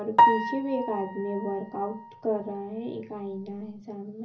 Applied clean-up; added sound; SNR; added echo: none; Piano; -3 dB; reverberation time 0.5 s.